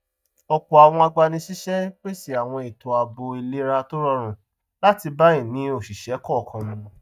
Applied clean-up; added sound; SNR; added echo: neural mask model DeepFilterNet 3.